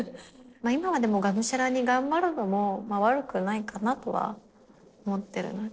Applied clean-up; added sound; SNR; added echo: neural separator model SepFormer DNS4.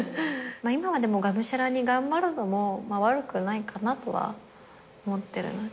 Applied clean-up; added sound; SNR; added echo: none; none; none; none.